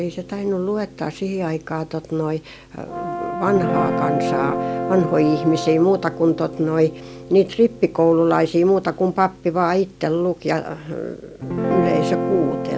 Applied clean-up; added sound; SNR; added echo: none; Guitar + Brass instrument; 7 dB; none.